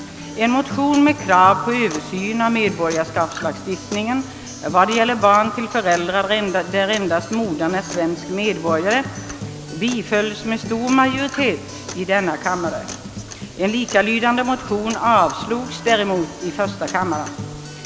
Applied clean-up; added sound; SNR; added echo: none; Acoustic guitar; 13 dB; none.